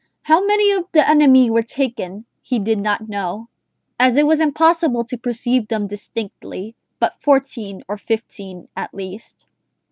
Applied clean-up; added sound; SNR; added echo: none; none; none; none.